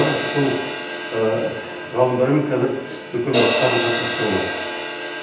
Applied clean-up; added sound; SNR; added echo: none; Crash cymbal; 4 dB; reverberation time 0.9 s.